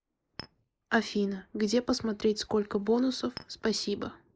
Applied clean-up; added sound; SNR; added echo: neural mask model Resemble Enhance denoiser.